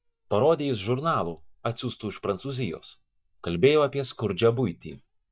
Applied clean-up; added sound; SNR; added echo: neural mask model DeepFilterNet 3.